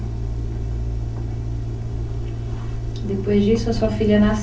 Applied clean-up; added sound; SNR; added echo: none; none; none; reverberation time 0.9 s.